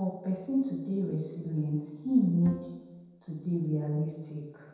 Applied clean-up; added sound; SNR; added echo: none; Bowed string instrument; 18 dB; reverberation time 1.1 s.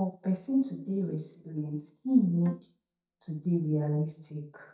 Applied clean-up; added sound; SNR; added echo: neural mask model DeepFilterNet 3.